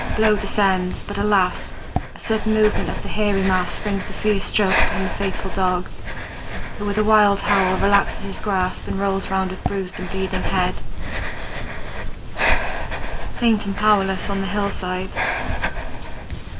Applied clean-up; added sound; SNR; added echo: none; Breathing; 0 dB; none.